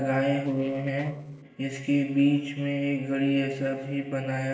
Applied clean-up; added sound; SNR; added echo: neural separator model SepFormer DNS4.